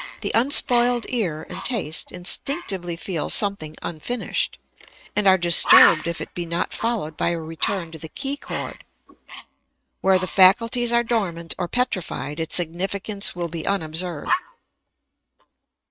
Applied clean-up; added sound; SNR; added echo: neural mask model RNNoise.